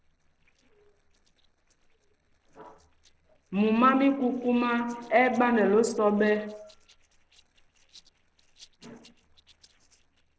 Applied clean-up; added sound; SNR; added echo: neural separator model SepFormer DNS4.